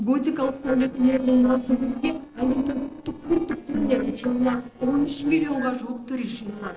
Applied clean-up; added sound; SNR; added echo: neural separator model SepFormer DNS4.